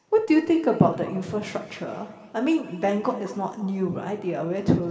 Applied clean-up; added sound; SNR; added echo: none; none; none; reverberation time 2.1 s.